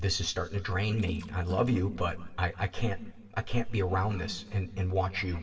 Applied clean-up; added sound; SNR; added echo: neural separator model SepFormer DNS4.